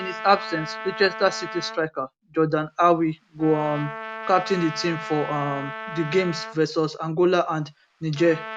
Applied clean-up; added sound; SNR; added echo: none; Trumpet; 12 dB; none.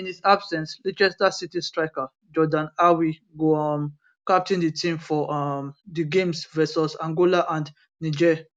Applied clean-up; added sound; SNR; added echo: none; none; none; none.